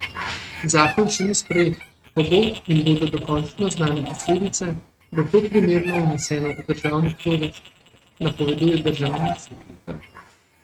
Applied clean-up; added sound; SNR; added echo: neural mask model RNNoise.